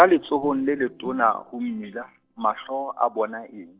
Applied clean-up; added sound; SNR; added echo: neural separator model SepFormer DNS4.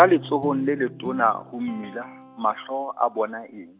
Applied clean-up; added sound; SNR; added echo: none; Guitar; 17 dB; none.